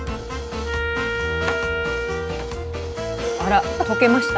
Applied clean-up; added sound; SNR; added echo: none; Wind instrument, woodwind instrument; 2 dB; none.